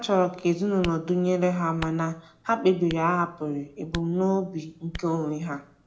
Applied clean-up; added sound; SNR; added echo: none; Hands; 18 dB; reverberation time 0.3 s.